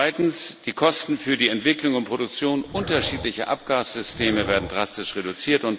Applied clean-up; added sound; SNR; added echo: none; Dog; 12 dB; none.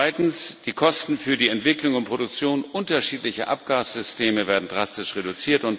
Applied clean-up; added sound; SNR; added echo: none; none; none; none.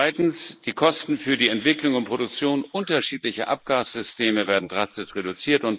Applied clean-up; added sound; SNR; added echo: neural mask model Resemble Enhance denoiser.